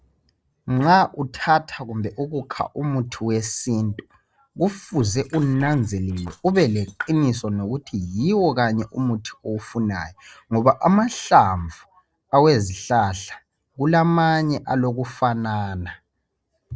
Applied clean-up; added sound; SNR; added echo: neural separator model SepFormer DNS4.